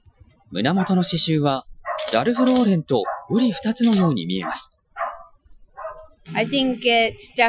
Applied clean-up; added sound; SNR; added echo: classical method Wiener filter.